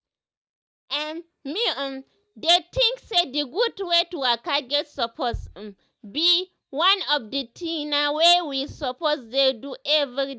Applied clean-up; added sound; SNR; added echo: neural mask model DeepFilterNet 3.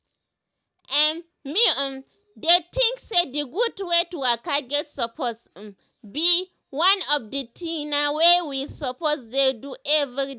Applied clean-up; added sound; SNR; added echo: none; none; none; none.